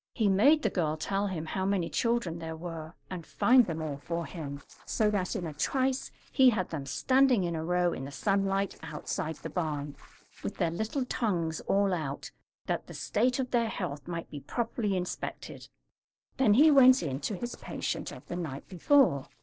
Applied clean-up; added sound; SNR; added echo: neural separator model SepFormer DNS4.